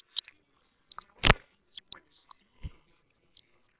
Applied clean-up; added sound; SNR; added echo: neural separator model SepFormer WHAMR!.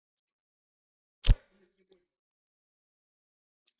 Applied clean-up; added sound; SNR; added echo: neural mask model DeepFilterNet 3.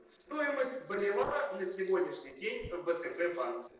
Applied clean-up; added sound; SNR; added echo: neural separator model SepFormer DNS4.